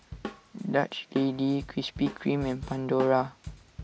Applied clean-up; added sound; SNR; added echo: none; Drum kit; 13 dB; none.